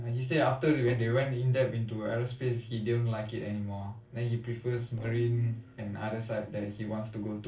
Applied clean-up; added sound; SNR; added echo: neural separator model SepFormer DNS4.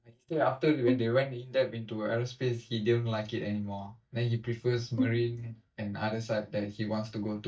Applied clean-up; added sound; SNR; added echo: neural mask model DeepFilterNet 3.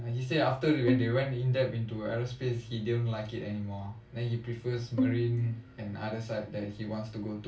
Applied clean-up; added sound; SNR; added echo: none; Bowed string instrument; 4 dB; reverberation time 0.3 s.